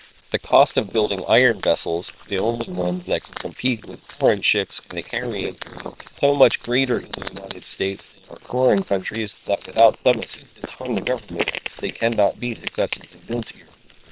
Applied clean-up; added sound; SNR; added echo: neural separator model SepFormer WHAM!.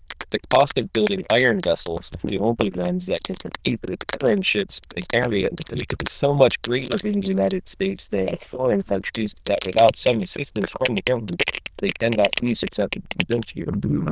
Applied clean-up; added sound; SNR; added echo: neural diffusion model UNIVERSE++.